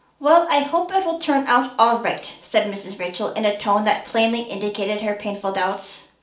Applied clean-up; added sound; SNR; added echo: none; none; none; reverberation time 0.4 s.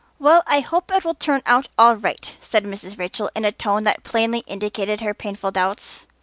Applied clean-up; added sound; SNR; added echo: none; none; none; none.